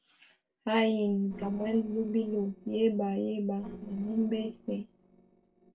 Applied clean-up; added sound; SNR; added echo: neural separator model SepFormer DNS4.